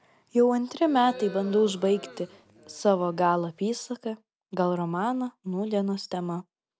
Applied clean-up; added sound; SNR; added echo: none; Crowd; 18 dB; none.